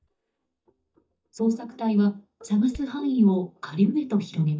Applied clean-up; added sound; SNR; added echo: neural mask model DeepFilterNet 3.